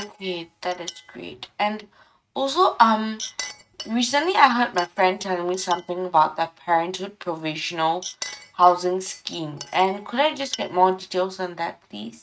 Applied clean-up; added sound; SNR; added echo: neural mask model RNNoise.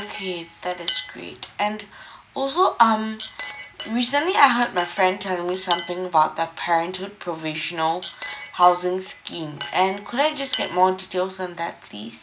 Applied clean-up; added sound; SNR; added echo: none; Chink, clink; 13 dB; none.